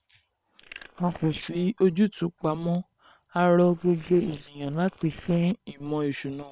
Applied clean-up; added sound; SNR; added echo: neural separator model SepFormer WHAM!.